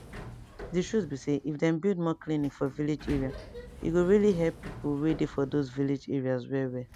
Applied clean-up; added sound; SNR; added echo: none; Sliding door; 15 dB; none.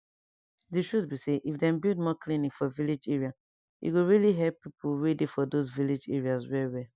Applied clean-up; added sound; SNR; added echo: none; none; none; none.